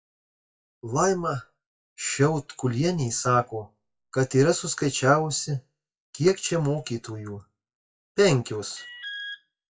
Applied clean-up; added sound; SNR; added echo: classical method WPE with log-MMSE.